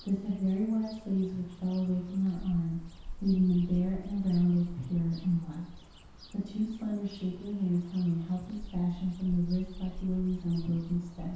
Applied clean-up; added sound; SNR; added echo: none; Cricket / Bird; 14 dB; reverberation time 0.8 s.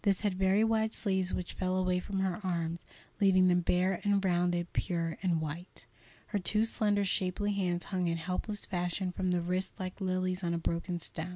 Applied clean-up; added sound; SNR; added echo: none; none; none; none.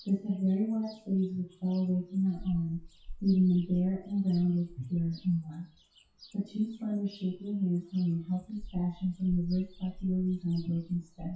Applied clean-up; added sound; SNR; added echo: classical method WPE with log-MMSE.